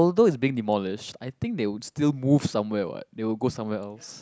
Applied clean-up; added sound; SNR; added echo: none; none; none; none.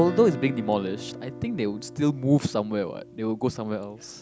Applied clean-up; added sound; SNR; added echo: none; Guitar; 12 dB; none.